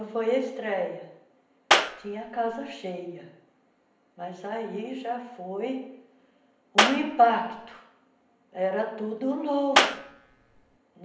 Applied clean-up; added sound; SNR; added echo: none; Clapping; -4 dB; reverberation time 0.8 s.